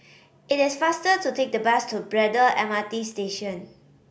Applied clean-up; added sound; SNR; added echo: none; none; none; none.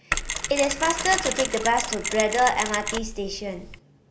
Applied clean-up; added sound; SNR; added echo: none; Mechanisms; 4 dB; none.